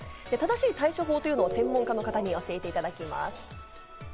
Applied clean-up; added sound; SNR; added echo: none; none; none; none.